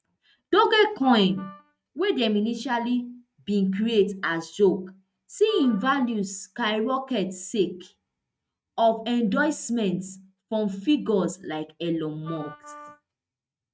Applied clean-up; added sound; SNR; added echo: neural mask model RNNoise.